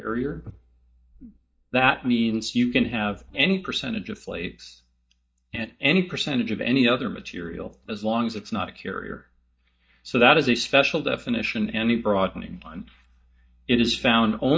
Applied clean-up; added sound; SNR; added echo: neural mask model DeepFilterNet 3.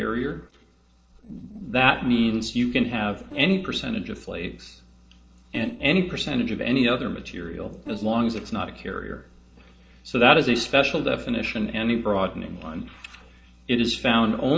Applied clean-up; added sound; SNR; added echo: neural separator model SepFormer DNS4.